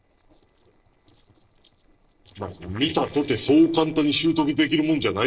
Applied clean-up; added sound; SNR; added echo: neural separator model SepFormer DNS4.